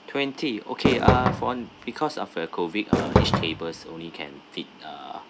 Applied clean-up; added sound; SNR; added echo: none; Fireworks; -4 dB; none.